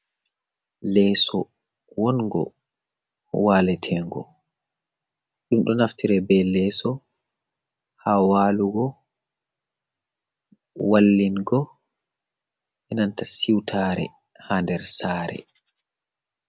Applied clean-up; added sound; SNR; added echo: none; none; none; none.